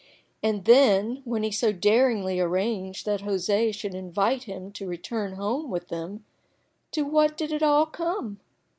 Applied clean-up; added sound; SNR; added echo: none; none; none; none.